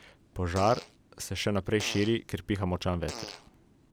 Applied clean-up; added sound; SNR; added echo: none; Fart; 15 dB; none.